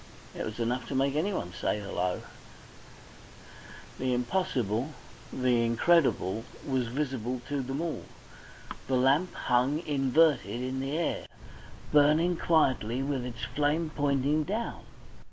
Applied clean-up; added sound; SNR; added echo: none; none; none; none.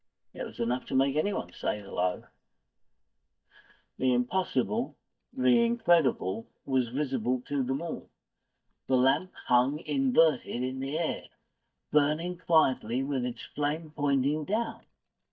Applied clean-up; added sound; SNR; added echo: neural mask model DeepFilterNet 3.